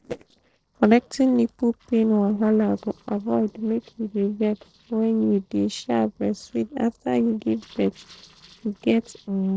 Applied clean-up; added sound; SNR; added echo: neural separator model SepFormer DNS4.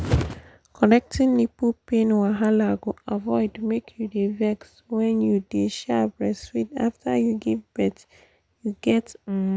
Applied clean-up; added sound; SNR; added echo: none; none; none; none.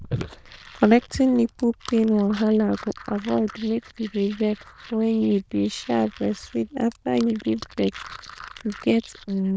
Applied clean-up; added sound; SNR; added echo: neural diffusion model UNIVERSE++.